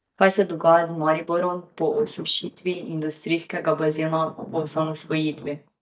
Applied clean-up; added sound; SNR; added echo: neural mask model DeepFilterNet 3.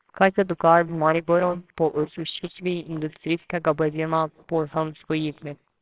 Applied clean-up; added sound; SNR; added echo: neural separator model SepFormer WHAMR!.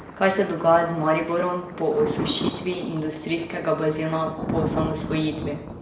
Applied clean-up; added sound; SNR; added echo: none; Thunder; 7 dB; reverberation time 0.7 s.